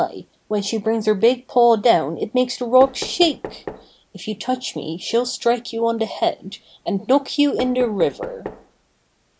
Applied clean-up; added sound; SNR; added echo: none; Knock; 18 dB; none.